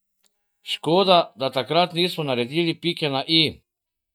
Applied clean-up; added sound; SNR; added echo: neural mask model DeepFilterNet 3.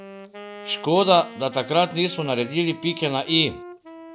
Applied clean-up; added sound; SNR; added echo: none; Wind instrument, woodwind instrument; 17 dB; none.